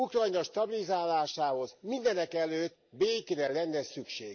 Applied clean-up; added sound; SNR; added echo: neural mask model Resemble Enhance denoiser.